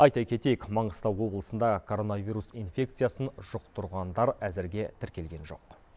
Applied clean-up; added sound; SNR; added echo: none; none; none; none.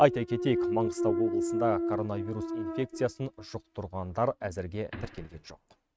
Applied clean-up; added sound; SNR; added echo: neural mask model RNNoise.